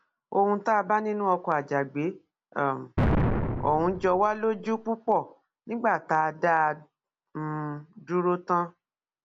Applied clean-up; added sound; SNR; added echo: none; Explosion; 1 dB; none.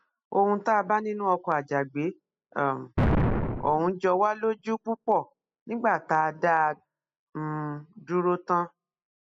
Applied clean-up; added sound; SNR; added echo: classical method spectral subtraction.